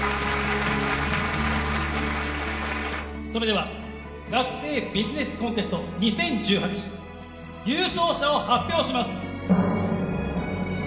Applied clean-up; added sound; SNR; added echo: none; none; none; reverberation time 0.7 s.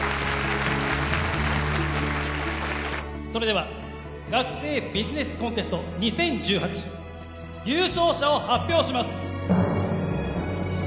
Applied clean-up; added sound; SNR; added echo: none; none; none; none.